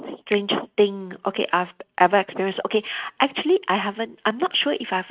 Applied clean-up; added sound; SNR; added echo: neural mask model RNNoise.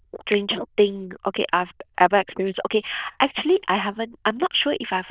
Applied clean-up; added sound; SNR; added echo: neural diffusion model UNIVERSE++.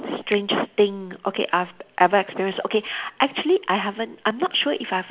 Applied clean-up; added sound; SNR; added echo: none; Finger snapping; 19 dB; none.